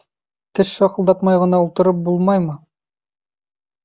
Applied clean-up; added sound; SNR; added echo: none; none; none; none.